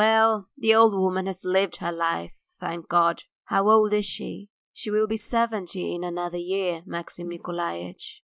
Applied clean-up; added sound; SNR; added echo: neural mask model Resemble Enhance denoiser.